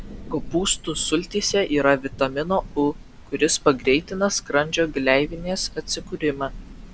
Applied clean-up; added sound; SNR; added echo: none; Thunder / Rain; 15 dB; none.